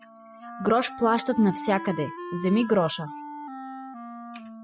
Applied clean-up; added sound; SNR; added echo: classical method spectral subtraction.